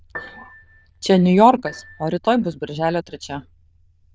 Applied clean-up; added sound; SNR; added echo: neural diffusion model UNIVERSE++.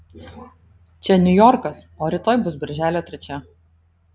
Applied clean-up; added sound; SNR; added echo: none; none; none; none.